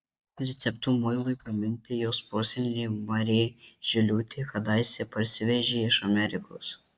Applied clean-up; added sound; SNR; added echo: neural mask model DeepFilterNet 3.